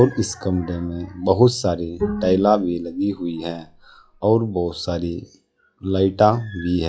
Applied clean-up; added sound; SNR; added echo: classical method log-MMSE.